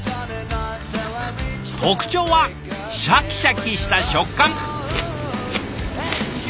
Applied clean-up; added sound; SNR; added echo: none; Livestock, farm animals, working animals; 17 dB; none.